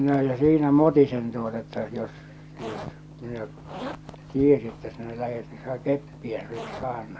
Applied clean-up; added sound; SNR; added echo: none; Zipper (clothing); 18 dB; none.